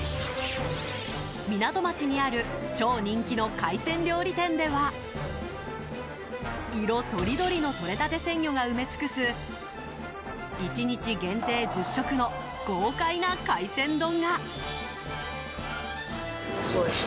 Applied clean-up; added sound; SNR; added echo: none; none; none; none.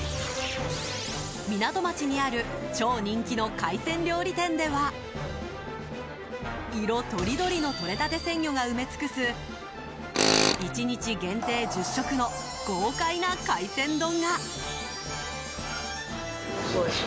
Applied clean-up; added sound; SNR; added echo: none; Tools; 1 dB; none.